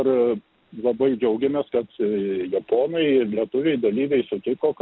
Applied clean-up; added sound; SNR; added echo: none; none; none; none.